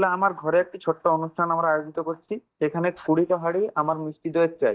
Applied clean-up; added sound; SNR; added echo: neural mask model DeepFilterNet 3.